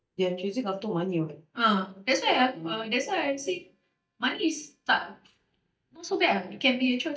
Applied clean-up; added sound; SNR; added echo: neural mask model DeepFilterNet 3.